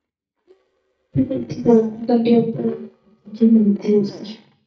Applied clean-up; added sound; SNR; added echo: neural mask model DeepFilterNet 3.